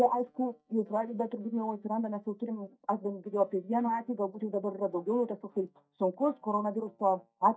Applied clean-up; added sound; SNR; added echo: neural mask model DeepFilterNet 3.